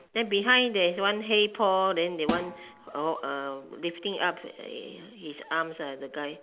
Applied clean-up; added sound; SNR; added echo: none; Snare drum; 10 dB; none.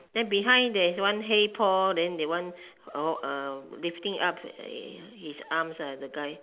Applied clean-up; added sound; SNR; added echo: none; none; none; none.